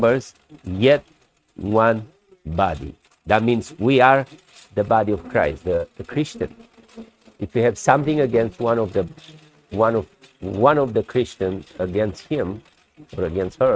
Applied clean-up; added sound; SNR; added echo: neural mask model RNNoise.